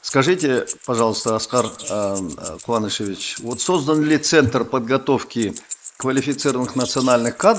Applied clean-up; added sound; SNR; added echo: neural mask model Resemble Enhance denoiser.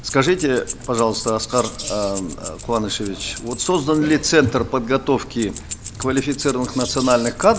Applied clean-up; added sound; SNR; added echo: none; Keys jangling + Wild animals; 13 dB; none.